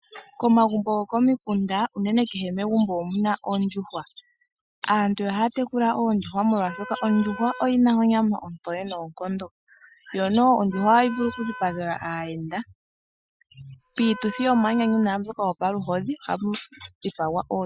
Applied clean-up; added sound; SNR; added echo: classical method Wiener filter.